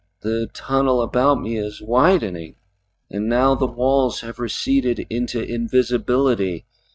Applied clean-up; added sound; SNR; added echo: neural mask model RNNoise.